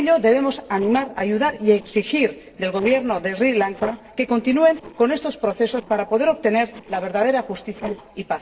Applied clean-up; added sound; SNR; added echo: neural separator model SepFormer DNS4.